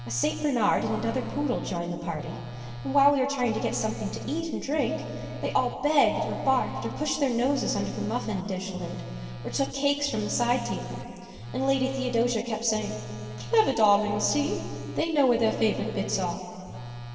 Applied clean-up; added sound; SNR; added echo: none; Telephone; 12 dB; reverberation time 2.4 s.